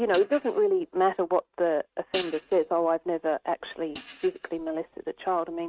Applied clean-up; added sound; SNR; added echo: neural mask model RNNoise.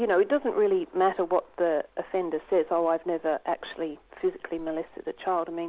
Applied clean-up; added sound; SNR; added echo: none; none; none; none.